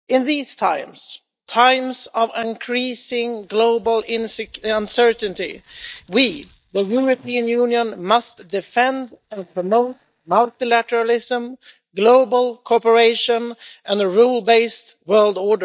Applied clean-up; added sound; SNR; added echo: neural mask model DeepFilterNet 3.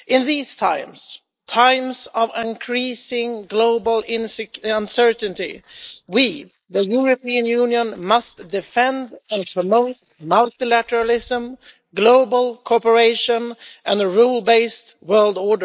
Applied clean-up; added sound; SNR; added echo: neural mask model Resemble Enhance denoiser.